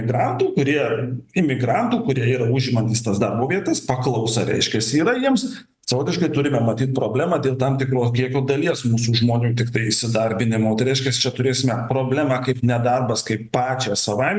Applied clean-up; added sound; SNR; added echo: none; none; none; none.